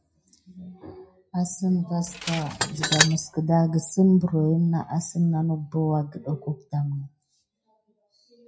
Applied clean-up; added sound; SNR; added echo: classical method WPE with log-MMSE.